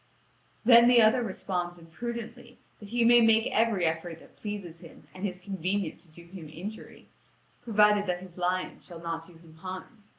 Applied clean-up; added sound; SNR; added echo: none; none; none; none.